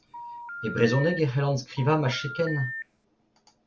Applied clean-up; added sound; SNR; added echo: none; Telephone; 10 dB; none.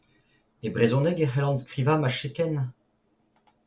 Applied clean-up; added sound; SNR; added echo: none; none; none; none.